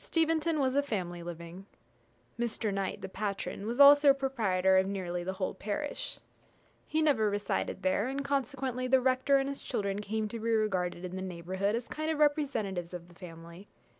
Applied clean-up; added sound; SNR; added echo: none; none; none; none.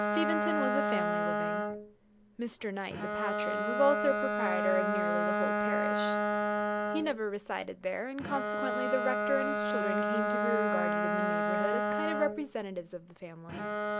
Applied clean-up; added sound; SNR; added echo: none; Bowed string instrument; -3 dB; none.